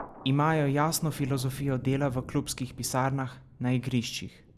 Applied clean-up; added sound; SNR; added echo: none; Thunder; 17 dB; none.